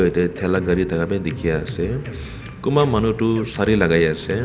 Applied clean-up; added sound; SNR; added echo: none; Drum kit; 15 dB; none.